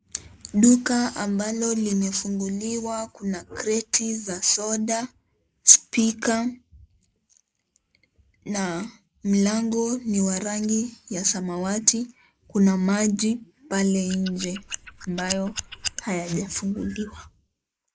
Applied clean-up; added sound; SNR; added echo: neural mask model Resemble Enhance denoiser.